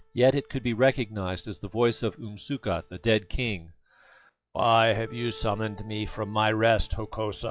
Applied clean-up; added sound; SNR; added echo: classical method log-MMSE.